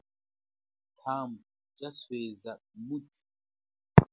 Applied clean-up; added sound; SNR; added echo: none; none; none; none.